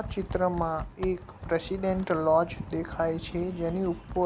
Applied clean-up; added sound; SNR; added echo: none; Computer keyboard; 13 dB; none.